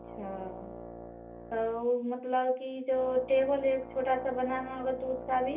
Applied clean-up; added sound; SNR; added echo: none; Brass instrument; 14 dB; reverberation time 0.3 s.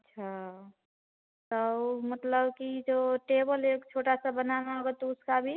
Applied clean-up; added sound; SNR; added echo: none; none; none; none.